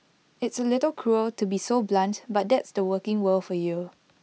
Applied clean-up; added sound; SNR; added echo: none; none; none; none.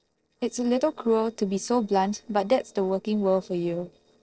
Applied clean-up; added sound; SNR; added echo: neural separator model SepFormer DNS4.